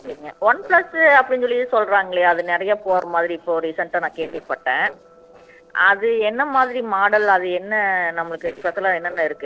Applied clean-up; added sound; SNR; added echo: neural separator model SepFormer DNS4.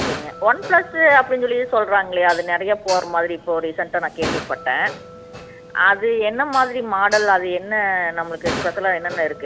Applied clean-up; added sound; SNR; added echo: none; Dishes, pots, and pans; 13 dB; none.